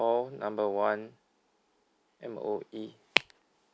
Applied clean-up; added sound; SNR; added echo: none; none; none; none.